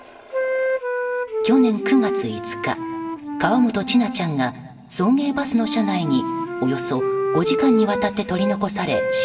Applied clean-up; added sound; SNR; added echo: none; Wind instrument, woodwind instrument; 3 dB; reverberation time 1.7 s.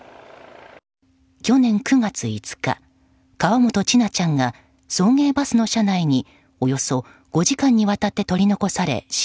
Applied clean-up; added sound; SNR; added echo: none; none; none; none.